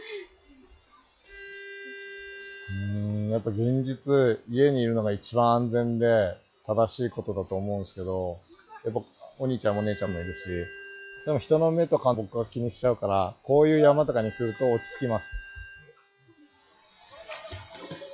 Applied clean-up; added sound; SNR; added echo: classical method log-MMSE.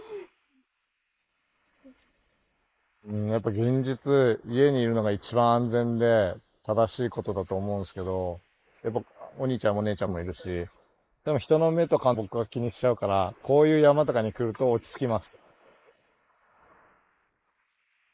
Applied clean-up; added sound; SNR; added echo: neural mask model Resemble Enhance denoiser.